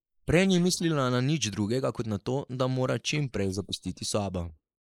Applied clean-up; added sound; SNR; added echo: neural mask model Resemble Enhance denoiser.